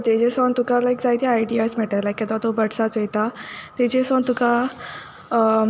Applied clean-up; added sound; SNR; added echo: none; none; none; none.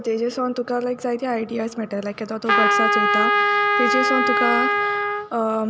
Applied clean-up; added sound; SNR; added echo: none; Trumpet; -5 dB; none.